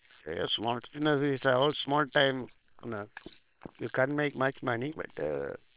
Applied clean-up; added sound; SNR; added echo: neural separator model SepFormer WHAM!.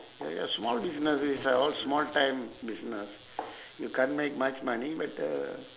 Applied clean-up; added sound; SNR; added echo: none; none; none; none.